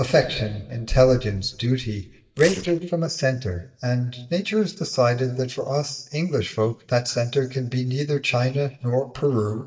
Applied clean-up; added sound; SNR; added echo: neural mask model DeepFilterNet 3.